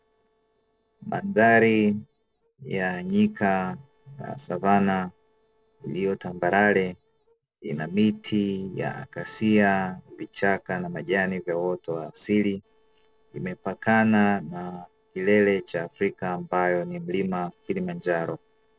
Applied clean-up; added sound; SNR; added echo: neural separator model SepFormer DNS4.